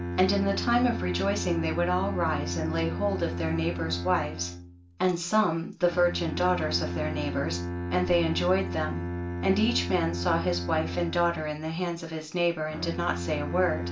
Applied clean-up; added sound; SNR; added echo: none; Bowed string instrument; 5 dB; reverberation time 0.3 s.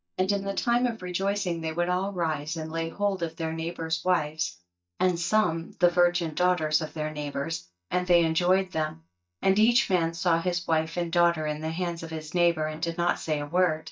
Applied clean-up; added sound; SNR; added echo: neural mask model DeepFilterNet 3.